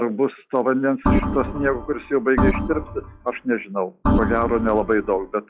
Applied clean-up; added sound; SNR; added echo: classical method log-MMSE.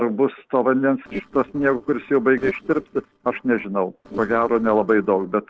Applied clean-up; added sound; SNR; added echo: neural separator model SepFormer DNS4.